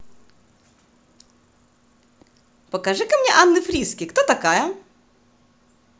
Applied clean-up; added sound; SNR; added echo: none; none; none; none.